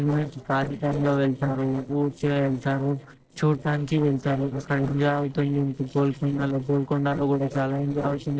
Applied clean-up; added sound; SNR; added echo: neural separator model SepFormer DNS4.